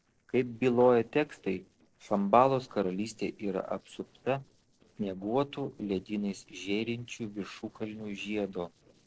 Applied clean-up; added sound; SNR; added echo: neural separator model SepFormer DNS4.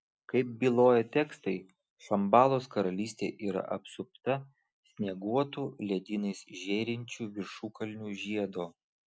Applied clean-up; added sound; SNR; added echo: none; none; none; none.